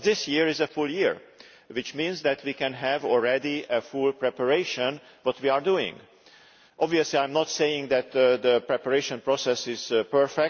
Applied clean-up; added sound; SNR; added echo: none; none; none; none.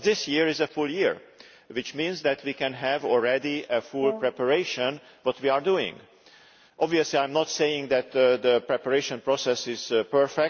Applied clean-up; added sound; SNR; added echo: none; Brass instrument; 14 dB; none.